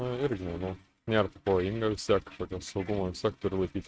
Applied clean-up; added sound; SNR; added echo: neural mask model RNNoise.